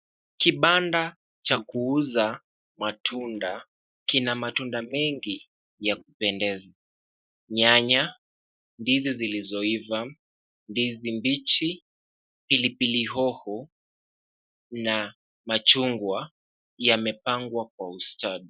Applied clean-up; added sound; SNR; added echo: neural mask model Resemble Enhance denoiser.